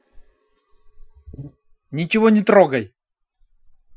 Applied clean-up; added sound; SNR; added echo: classical method Wiener filter.